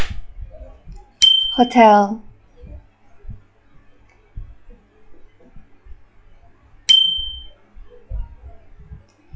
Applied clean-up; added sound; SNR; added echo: classical method log-MMSE.